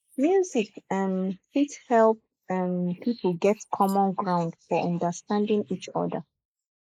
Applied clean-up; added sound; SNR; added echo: neural mask model Resemble Enhance denoiser.